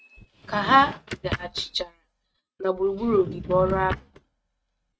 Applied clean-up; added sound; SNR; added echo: neural mask model RNNoise.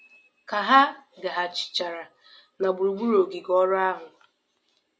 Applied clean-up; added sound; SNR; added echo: none; none; none; none.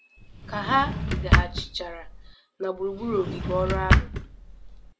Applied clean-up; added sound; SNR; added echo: none; Drawer open or close; -4 dB; none.